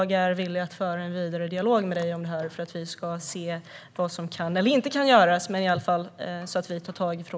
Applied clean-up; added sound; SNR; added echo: none; none; none; none.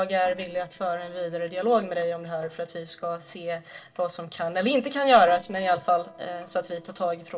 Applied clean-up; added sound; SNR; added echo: neural separator model SepFormer DNS4.